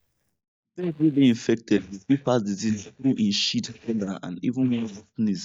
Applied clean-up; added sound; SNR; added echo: neural mask model DeepFilterNet 3.